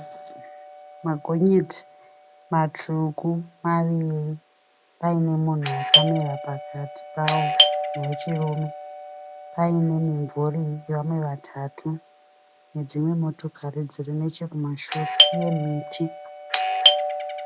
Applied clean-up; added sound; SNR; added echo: none; Doorbell; 1 dB; none.